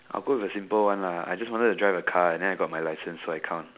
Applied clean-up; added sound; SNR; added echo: none; none; none; none.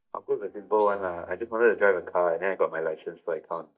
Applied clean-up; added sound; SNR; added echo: neural mask model DeepFilterNet 3.